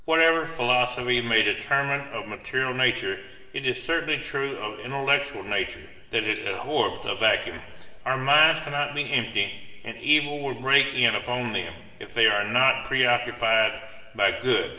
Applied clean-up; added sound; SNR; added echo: neural separator model SepFormer DNS4.